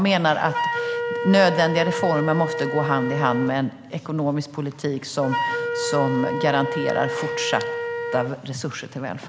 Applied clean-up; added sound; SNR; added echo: none; Wind instrument, woodwind instrument; 5 dB; none.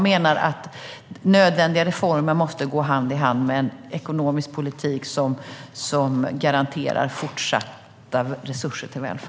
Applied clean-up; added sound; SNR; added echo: none; none; none; none.